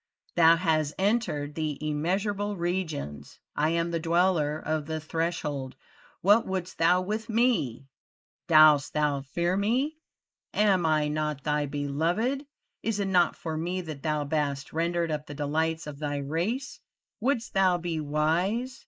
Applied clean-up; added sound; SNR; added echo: neural mask model Resemble Enhance denoiser.